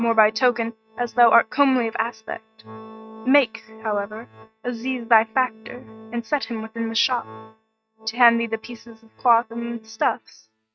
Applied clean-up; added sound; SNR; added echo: neural mask model RNNoise.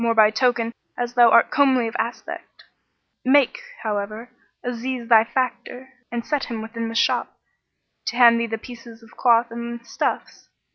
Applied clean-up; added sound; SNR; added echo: none; none; none; none.